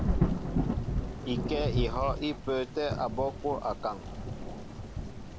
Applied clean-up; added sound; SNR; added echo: none; Thunder / Rain; -2 dB; none.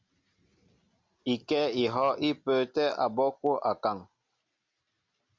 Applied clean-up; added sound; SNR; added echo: none; none; none; none.